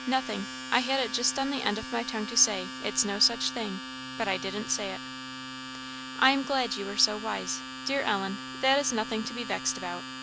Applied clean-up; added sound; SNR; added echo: none; Domestic sounds, home sounds; 9 dB; none.